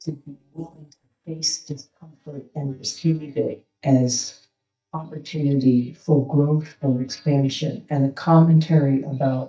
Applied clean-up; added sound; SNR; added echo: neural mask model DeepFilterNet 3.